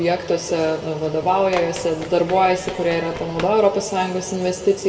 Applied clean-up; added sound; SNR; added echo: none; Run; 17 dB; reverberation time 1.4 s.